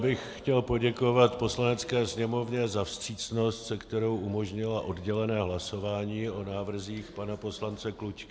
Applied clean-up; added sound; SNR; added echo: none; none; none; none.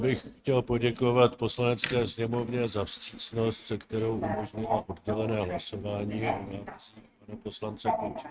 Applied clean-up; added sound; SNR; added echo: neural mask model RNNoise.